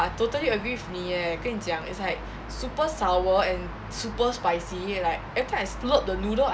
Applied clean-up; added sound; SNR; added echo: none; none; none; none.